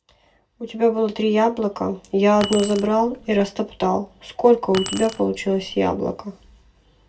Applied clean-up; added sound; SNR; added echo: none; Keys jangling; 12 dB; reverberation time 0.2 s.